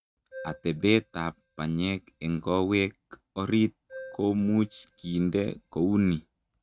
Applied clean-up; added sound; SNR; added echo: neural mask model RNNoise.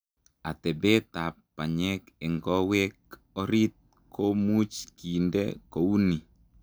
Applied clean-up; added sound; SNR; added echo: none; none; none; none.